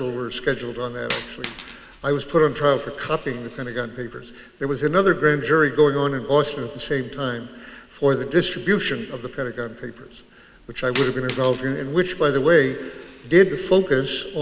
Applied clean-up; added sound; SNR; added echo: none; Coin (dropping); 14 dB; none.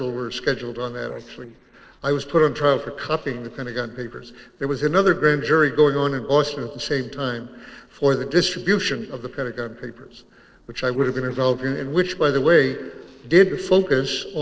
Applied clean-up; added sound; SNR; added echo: neural separator model SepFormer DNS4.